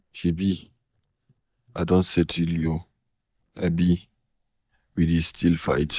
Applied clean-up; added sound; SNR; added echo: neural mask model DeepFilterNet 3.